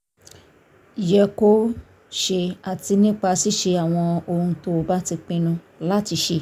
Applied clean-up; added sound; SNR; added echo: none; none; none; none.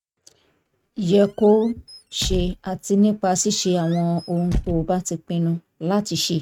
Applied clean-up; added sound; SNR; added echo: neural mask model RNNoise.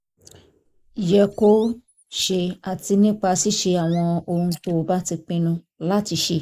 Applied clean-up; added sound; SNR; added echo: neural mask model Resemble Enhance denoiser.